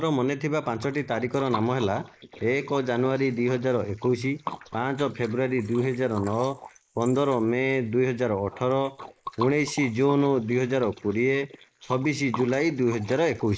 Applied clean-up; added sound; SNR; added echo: neural mask model Resemble Enhance denoiser.